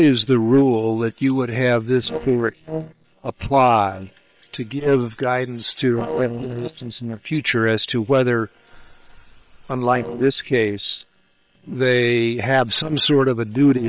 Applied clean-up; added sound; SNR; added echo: neural separator model SepFormer WHAM!.